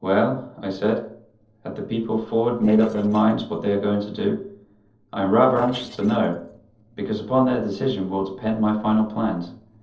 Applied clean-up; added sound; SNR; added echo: neural separator model SepFormer DNS4.